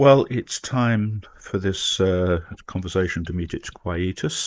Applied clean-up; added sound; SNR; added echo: neural mask model Resemble Enhance denoiser.